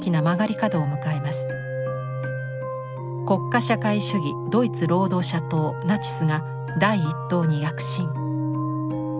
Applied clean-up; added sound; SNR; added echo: none; none; none; none.